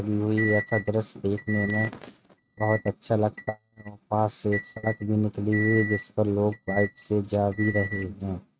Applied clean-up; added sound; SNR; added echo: neural mask model RNNoise.